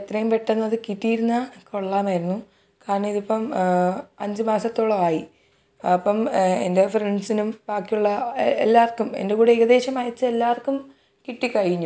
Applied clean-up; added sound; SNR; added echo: none; none; none; none.